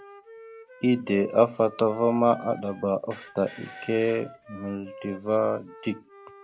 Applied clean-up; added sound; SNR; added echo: none; Fart + Wind instrument, woodwind instrument; 19 dB; none.